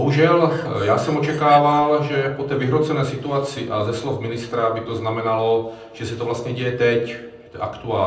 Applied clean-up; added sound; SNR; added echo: none; Breathing; 19 dB; reverberation time 0.6 s.